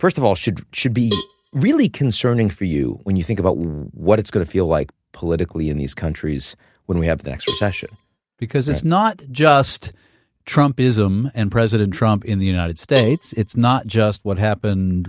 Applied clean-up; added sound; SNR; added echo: neural mask model RNNoise.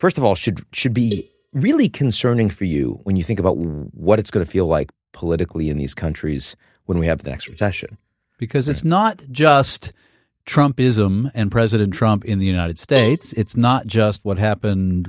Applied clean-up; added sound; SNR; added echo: neural mask model DeepFilterNet 3.